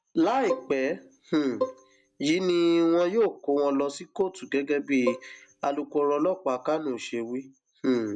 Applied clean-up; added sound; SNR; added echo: none; Bowed string instrument; 8 dB; none.